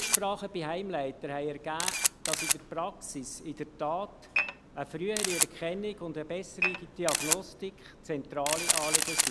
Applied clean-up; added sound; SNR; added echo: none; Dishes, pots, and pans / Glass + Camera; -3 dB; none.